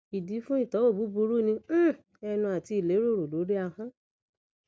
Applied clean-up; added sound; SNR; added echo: none; none; none; none.